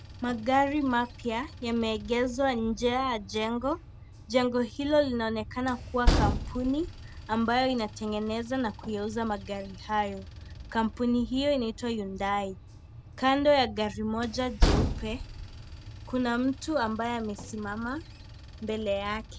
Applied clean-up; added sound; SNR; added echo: none; Train; 6 dB; none.